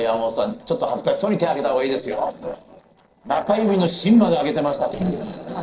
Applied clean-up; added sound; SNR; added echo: neural separator model SepFormer DNS4.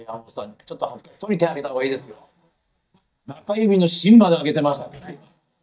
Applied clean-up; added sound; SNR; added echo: neural mask model DeepFilterNet 3.